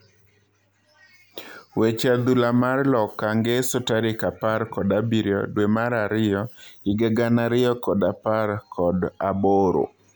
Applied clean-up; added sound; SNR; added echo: none; none; none; none.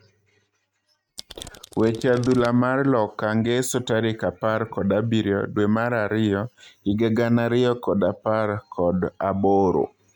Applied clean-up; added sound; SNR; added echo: neural mask model RNNoise.